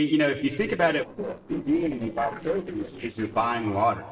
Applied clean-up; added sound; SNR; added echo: neural separator model SepFormer DNS4.